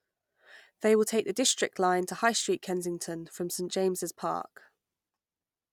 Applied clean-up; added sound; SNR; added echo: none; none; none; none.